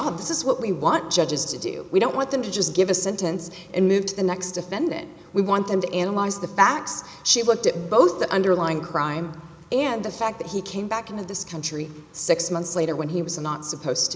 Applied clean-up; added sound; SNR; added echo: none; none; none; none.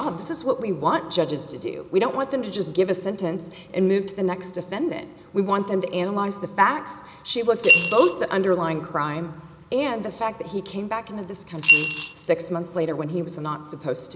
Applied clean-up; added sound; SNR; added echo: none; Coin (dropping) / Glass; -4 dB; none.